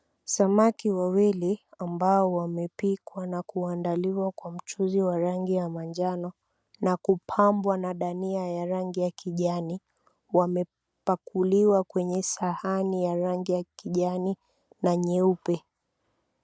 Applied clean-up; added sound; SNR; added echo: none; none; none; none.